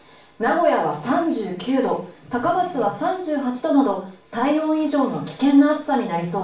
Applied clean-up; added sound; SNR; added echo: none; none; none; reverberation time 0.4 s.